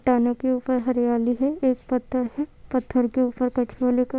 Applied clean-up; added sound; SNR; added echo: none; none; none; none.